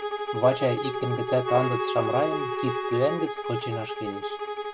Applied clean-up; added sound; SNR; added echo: none; Bowed string instrument + Wind instrument, woodwind instrument; 2 dB; none.